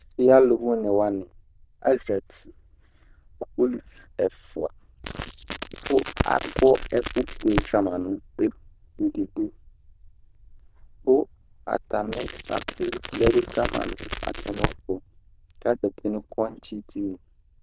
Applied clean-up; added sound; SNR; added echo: neural diffusion model UNIVERSE++.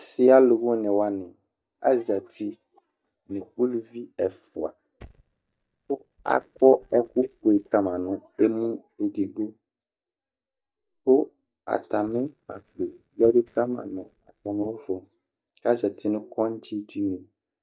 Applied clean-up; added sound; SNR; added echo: neural mask model DeepFilterNet 3.